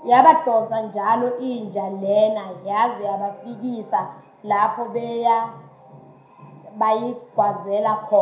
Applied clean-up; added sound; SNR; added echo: none; none; none; reverberation time 0.5 s.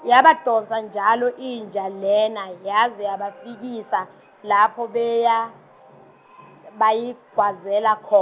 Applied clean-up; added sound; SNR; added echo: none; none; none; none.